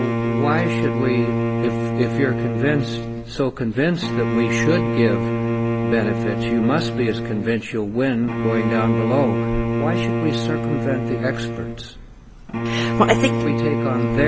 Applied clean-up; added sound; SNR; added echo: none; Bowed string instrument; 0 dB; none.